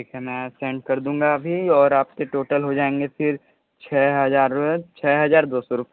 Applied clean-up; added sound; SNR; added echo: none; none; none; none.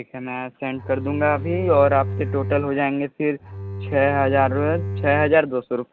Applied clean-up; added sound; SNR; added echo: none; Bowed string instrument; 7 dB; none.